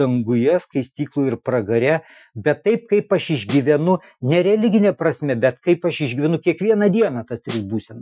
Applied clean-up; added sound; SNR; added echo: classical method Wiener filter.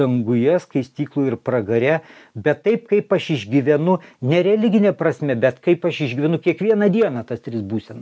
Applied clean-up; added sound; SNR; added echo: none; none; none; none.